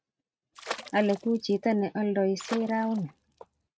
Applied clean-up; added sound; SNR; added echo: neural mask model RNNoise.